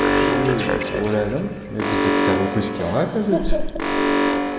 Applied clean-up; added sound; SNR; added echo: none; Alarm; -1 dB; none.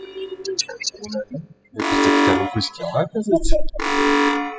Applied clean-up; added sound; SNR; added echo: classical method spectral subtraction.